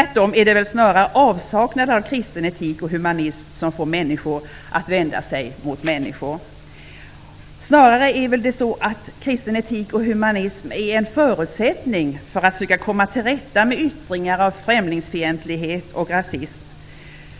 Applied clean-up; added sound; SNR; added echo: none; none; none; none.